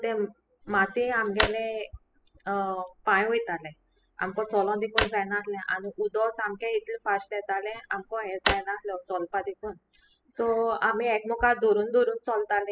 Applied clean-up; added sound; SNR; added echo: classical method spectral subtraction.